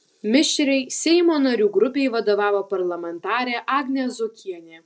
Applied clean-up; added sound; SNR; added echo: none; none; none; none.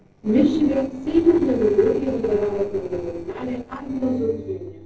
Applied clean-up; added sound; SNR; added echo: neural separator model SepFormer DNS4.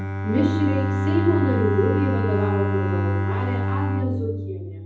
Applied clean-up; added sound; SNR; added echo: none; Bowed string instrument; -2 dB; reverberation time 0.8 s.